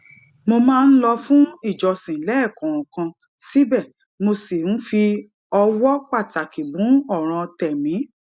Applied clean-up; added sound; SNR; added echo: none; none; none; none.